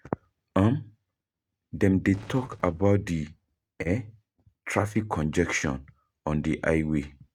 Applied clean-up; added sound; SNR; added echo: neural mask model RNNoise.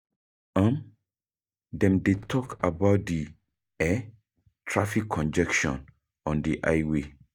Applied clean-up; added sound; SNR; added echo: neural mask model DeepFilterNet 3.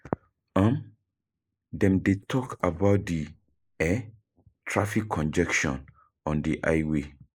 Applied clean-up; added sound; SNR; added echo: neural mask model Resemble Enhance denoiser.